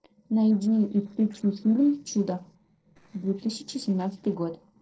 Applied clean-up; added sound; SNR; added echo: neural separator model SepFormer DNS4.